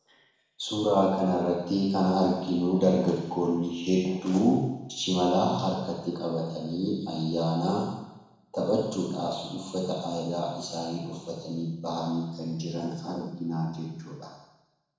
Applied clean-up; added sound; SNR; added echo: neural separator model SepFormer DNS4.